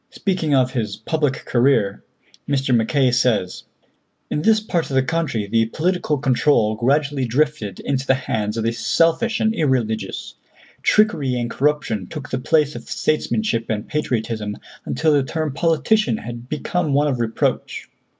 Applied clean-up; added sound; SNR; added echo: none; none; none; none.